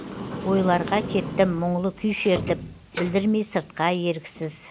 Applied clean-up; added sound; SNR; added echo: none; Sliding door; 10 dB; none.